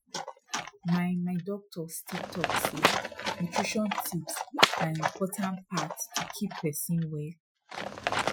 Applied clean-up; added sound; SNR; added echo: classical method Wiener filter.